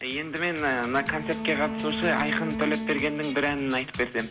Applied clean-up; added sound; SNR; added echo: none; Bowed string instrument; 7 dB; none.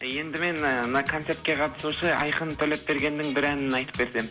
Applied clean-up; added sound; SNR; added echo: none; none; none; none.